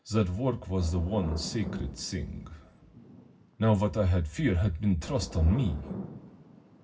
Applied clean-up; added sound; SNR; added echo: none; Thunder / Rain; 14 dB; reverberation time 0.4 s.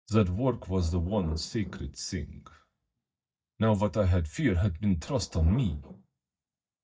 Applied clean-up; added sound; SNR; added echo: neural mask model DeepFilterNet 3.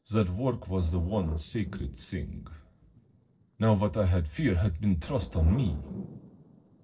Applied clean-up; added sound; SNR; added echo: neural separator model SepFormer DNS4.